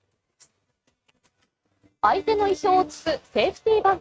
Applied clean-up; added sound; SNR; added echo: neural mask model RNNoise.